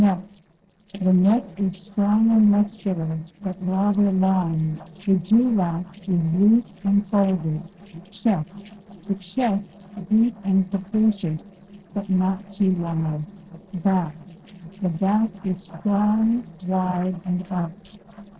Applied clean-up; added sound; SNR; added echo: neural separator model SepFormer DNS4.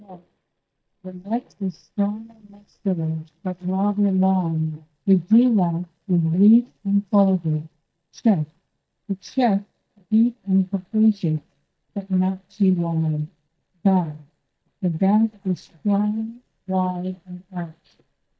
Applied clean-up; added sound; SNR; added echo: neural mask model DeepFilterNet 3.